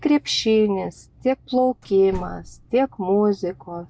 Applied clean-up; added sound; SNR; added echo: none; Slam; 18 dB; none.